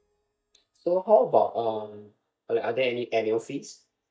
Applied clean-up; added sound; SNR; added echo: neural mask model DeepFilterNet 3.